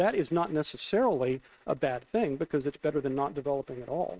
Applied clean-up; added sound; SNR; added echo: neural mask model RNNoise.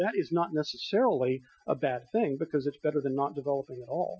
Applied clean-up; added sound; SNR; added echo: classical method Wiener filter.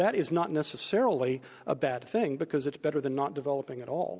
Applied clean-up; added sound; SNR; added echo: none; none; none; none.